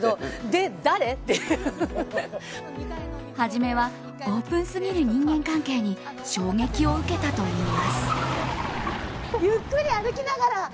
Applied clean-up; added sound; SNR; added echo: none; Car; 2 dB; none.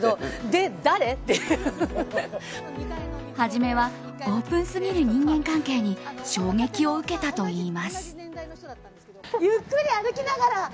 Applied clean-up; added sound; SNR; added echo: none; none; none; none.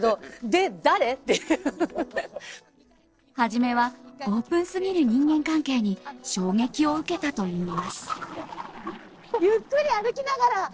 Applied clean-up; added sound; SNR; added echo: neural separator model SepFormer DNS4.